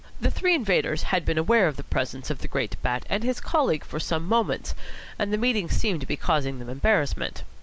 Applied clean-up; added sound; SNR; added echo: none; none; none; none.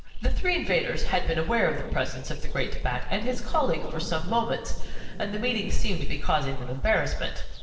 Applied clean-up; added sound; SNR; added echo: neural separator model SepFormer DNS4.